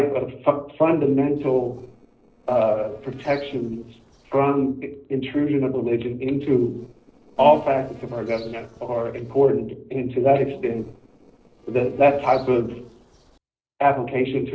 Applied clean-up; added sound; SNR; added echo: neural separator model SepFormer DNS4.